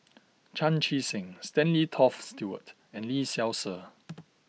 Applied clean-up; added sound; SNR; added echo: none; none; none; none.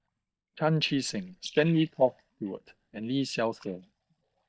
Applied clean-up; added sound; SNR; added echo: neural mask model DeepFilterNet 3.